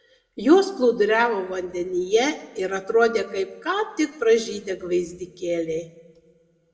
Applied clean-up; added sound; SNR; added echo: none; none; none; reverberation time 0.8 s.